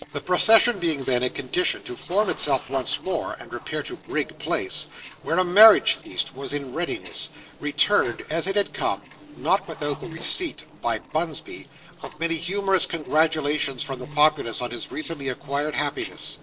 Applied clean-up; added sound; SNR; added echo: neural separator model SepFormer DNS4.